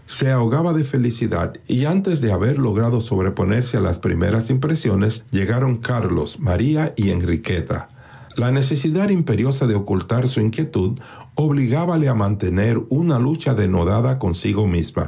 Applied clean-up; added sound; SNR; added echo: none; none; none; none.